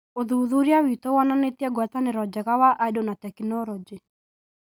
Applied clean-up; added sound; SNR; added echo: none; none; none; none.